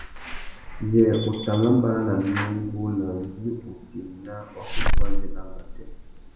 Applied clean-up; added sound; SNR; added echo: none; Slam / Alarm; -1 dB; reverberation time 1.1 s.